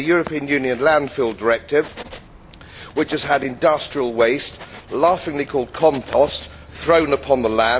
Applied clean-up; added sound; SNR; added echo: none; Writing; 19 dB; none.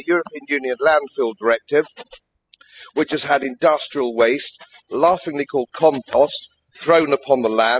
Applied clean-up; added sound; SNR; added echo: classical method spectral subtraction.